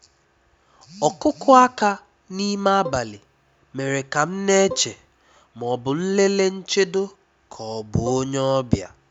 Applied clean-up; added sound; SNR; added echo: none; Bowed string instrument; 15 dB; none.